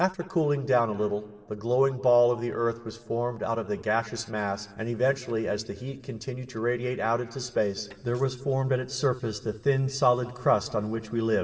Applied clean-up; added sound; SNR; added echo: neural separator model SepFormer DNS4.